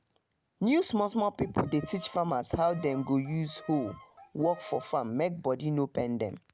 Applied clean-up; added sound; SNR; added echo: none; Bowed string instrument; 19 dB; none.